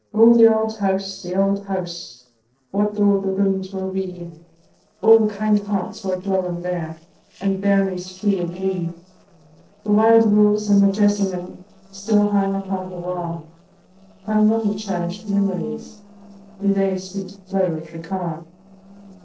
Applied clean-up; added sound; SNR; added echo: neural separator model SepFormer DNS4.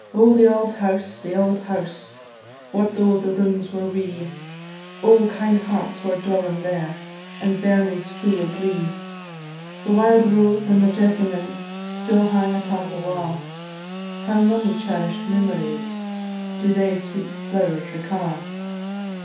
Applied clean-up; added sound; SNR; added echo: none; Sawing / Engine; 11 dB; reverberation time 0.6 s.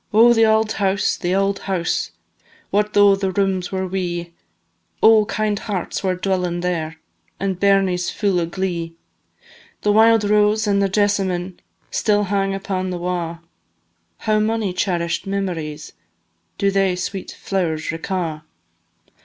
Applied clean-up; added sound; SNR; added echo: none; none; none; none.